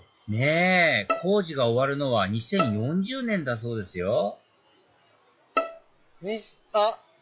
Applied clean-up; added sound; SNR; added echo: classical method log-MMSE.